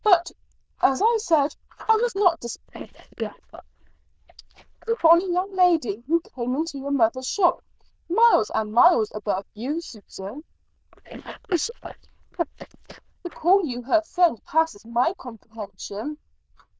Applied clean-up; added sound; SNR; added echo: neural diffusion model UNIVERSE++.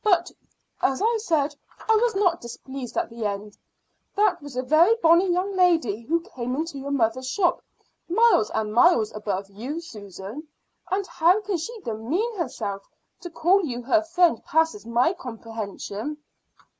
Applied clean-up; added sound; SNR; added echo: none; none; none; none.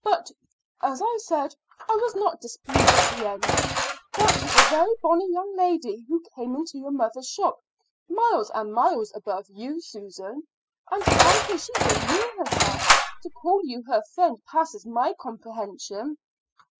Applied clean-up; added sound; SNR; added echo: classical method spectral subtraction.